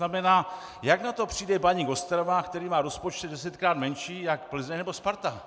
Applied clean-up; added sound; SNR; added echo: none; none; none; none.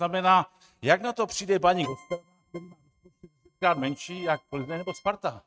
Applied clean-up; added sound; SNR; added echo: neural mask model RNNoise.